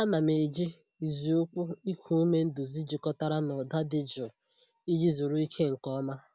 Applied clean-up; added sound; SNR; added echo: none; none; none; none.